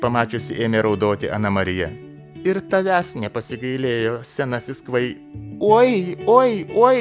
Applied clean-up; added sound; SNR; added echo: none; none; none; none.